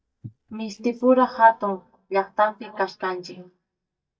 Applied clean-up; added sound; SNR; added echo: neural mask model DeepFilterNet 3.